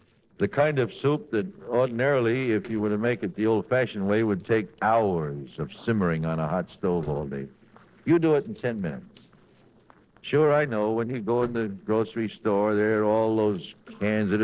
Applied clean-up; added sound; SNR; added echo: neural separator model SepFormer DNS4.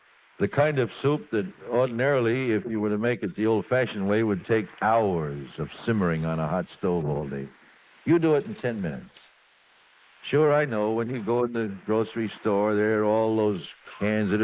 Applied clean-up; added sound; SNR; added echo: neural mask model Resemble Enhance denoiser.